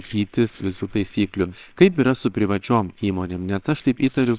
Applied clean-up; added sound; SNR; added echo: neural separator model SepFormer WHAMR!.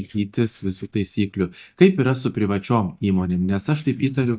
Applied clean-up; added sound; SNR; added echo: neural mask model DeepFilterNet 3.